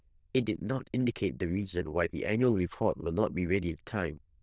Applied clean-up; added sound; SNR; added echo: neural diffusion model UNIVERSE++.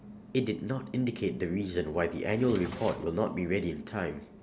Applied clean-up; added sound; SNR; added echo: none; Drawer open or close; 12 dB; none.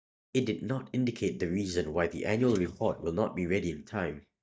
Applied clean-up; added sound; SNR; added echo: neural mask model DeepFilterNet 3.